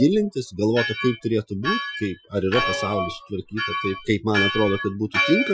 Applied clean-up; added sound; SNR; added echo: classical method Wiener filter.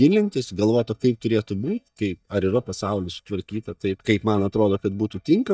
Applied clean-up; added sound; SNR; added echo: neural mask model DeepFilterNet 3.